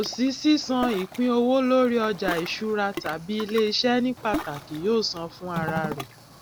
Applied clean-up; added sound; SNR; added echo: none; Ocean; 12 dB; none.